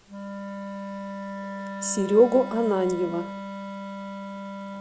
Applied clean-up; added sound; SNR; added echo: none; Wind instrument, woodwind instrument; 8 dB; none.